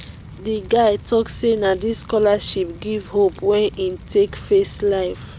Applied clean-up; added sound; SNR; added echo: none; Fire; 17 dB; none.